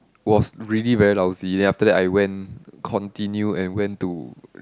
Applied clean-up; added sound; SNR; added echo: none; none; none; none.